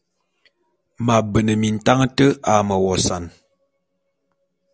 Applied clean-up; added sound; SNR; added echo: none; none; none; none.